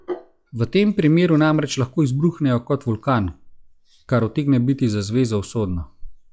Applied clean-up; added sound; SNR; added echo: classical method log-MMSE.